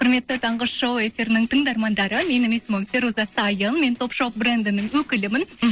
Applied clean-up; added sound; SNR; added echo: neural separator model SepFormer DNS4.